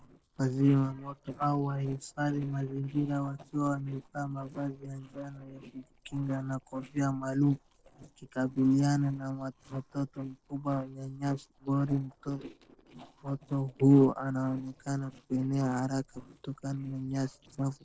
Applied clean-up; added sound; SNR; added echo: neural separator model SepFormer DNS4.